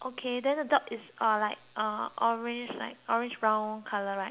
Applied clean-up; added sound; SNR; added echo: none; none; none; none.